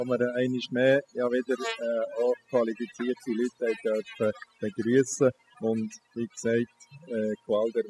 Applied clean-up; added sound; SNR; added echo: classical method spectral subtraction.